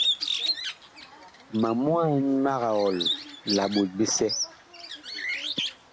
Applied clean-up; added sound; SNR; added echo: none; Bird; 5 dB; none.